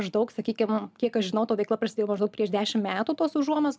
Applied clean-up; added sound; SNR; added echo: none; none; none; none.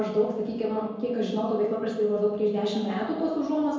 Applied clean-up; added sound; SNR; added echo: none; none; none; reverberation time 1.2 s.